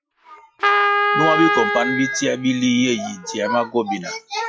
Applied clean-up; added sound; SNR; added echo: classical method log-MMSE.